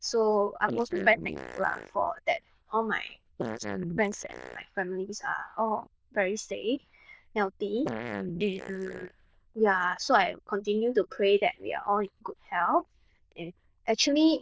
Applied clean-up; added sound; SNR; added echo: neural diffusion model UNIVERSE++.